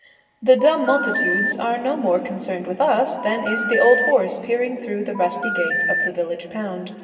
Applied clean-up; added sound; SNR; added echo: none; Telephone; 5 dB; reverberation time 2.7 s.